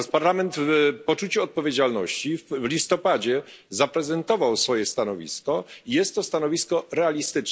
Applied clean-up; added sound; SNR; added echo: none; none; none; none.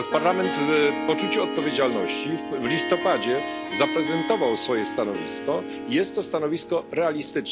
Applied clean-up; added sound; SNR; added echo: none; Harp; 5 dB; none.